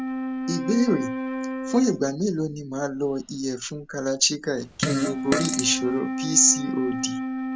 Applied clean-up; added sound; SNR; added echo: none; Fart + Wind instrument, woodwind instrument; 4 dB; none.